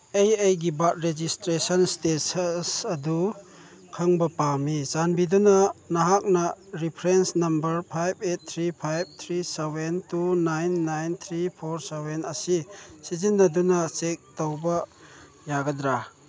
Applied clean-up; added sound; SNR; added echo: none; none; none; none.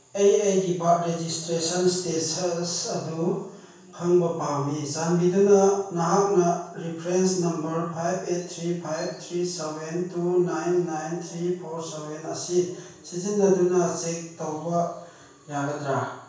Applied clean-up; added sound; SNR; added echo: none; none; none; reverberation time 0.7 s.